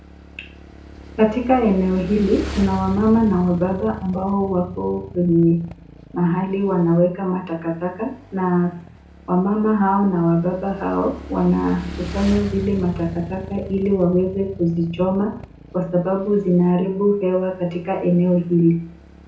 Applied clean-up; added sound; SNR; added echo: none; Motorcycle / Engine; 15 dB; reverberation time 0.6 s.